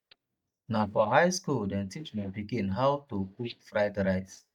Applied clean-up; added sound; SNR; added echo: neural mask model DeepFilterNet 3.